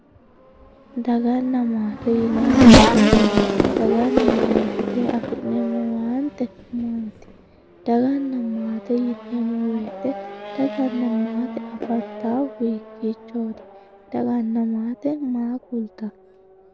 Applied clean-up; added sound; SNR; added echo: none; Race car, auto racing / Accelerating, revving, vroom; -1 dB; none.